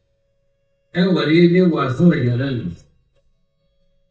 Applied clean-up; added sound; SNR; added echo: neural mask model DeepFilterNet 3.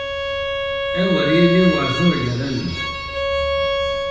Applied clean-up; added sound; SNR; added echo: none; Bowed string instrument; 1 dB; reverberation time 0.8 s.